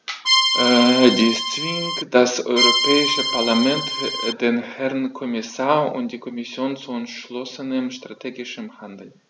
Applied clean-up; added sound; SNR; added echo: none; Accordion; -1 dB; none.